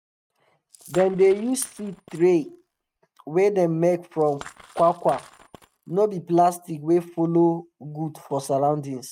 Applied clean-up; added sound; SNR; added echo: neural mask model RNNoise.